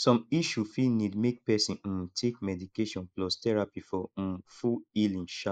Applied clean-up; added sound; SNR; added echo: neural mask model Resemble Enhance denoiser.